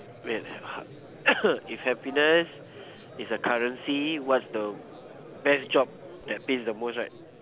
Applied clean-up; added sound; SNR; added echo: none; Crowd; 16 dB; none.